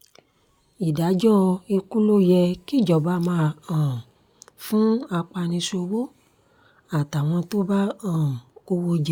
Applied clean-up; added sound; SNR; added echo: none; none; none; none.